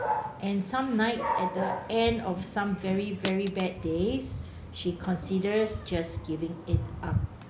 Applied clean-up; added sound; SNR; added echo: none; Dog; 5 dB; none.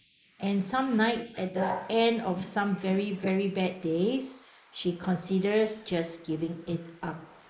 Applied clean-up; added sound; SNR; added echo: neural mask model Resemble Enhance denoiser.